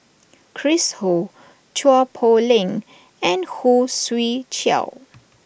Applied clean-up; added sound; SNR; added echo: none; none; none; none.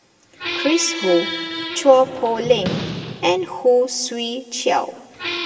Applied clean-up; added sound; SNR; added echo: none; Squeak; 9 dB; reverberation time 2.9 s.